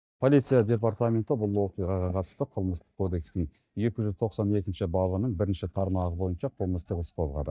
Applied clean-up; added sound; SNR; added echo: neural mask model DeepFilterNet 3.